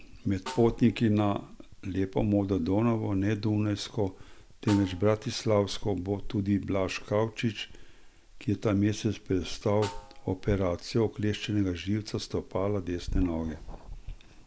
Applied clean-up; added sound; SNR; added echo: none; Snare drum; 20 dB; none.